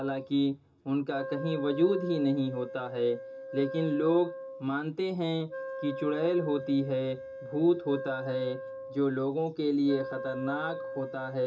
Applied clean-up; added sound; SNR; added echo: none; Wind instrument, woodwind instrument; 10 dB; reverberation time 0.2 s.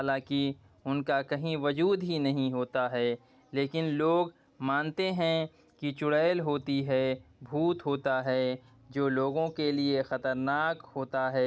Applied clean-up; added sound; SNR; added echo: none; none; none; none.